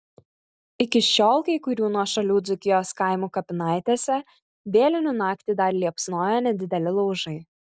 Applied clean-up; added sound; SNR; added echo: none; none; none; none.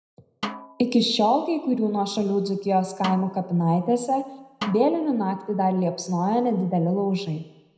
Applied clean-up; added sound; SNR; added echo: none; Snare drum; 14 dB; reverberation time 0.8 s.